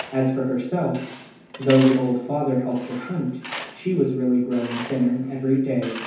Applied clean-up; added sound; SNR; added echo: none; Tools; 15 dB; reverberation time 0.9 s.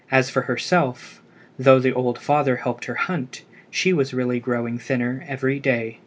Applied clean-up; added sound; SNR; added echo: none; none; none; none.